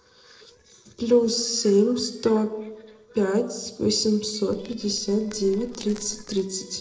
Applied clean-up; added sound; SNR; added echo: neural separator model SepFormer DNS4.